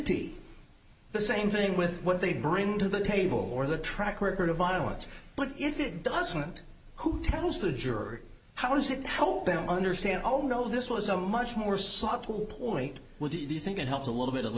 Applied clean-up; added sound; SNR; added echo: none; none; none; none.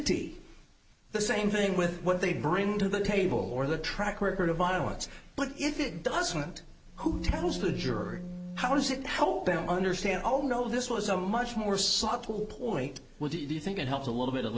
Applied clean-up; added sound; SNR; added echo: neural separator model SepFormer DNS4.